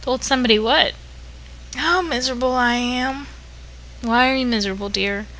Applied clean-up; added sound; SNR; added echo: none; none; none; none.